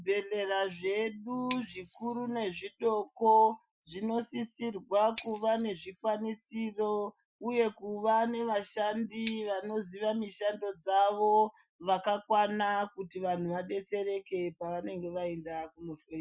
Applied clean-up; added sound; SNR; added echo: classical method Wiener filter.